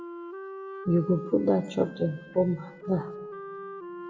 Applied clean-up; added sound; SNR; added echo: none; Wind instrument, woodwind instrument; 12 dB; reverberation time 1.4 s.